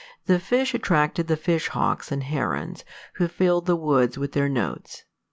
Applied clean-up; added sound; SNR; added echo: none; none; none; none.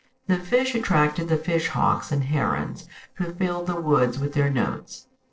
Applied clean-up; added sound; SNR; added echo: neural separator model SepFormer DNS4.